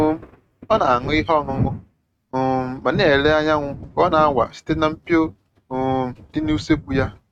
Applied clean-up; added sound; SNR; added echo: neural mask model RNNoise.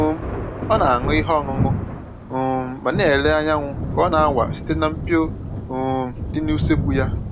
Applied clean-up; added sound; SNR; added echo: none; Thunder; 4 dB; none.